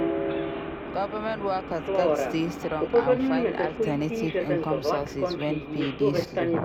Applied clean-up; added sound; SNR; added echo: none; Subway, metro, underground; -4 dB; none.